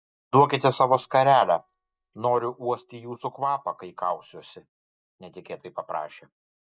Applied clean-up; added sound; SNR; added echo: neural mask model DeepFilterNet 3.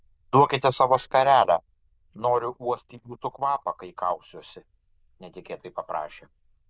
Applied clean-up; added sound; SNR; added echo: neural diffusion model UNIVERSE++.